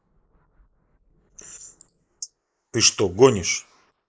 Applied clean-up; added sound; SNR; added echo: neural mask model Resemble Enhance denoiser.